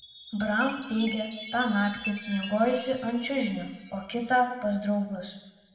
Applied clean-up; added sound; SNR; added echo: none; Chime; 15 dB; reverberation time 1.1 s.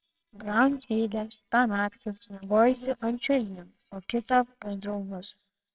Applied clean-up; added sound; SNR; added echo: neural separator model SepFormer WHAMR!.